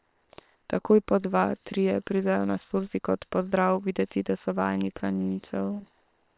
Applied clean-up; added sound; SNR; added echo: neural separator model SepFormer WHAM!.